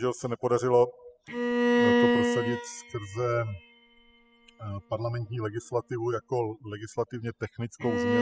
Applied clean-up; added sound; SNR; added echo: classical method spectral subtraction.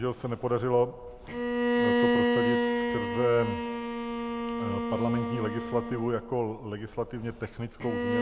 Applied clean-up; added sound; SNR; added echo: none; Bowed string instrument; -1 dB; none.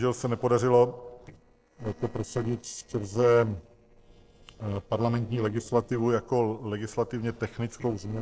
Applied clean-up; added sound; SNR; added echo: neural separator model SepFormer DNS4.